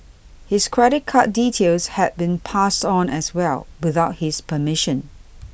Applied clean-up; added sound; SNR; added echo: none; none; none; none.